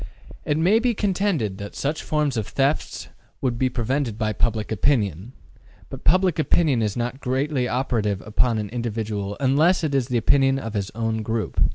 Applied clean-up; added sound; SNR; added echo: none; none; none; none.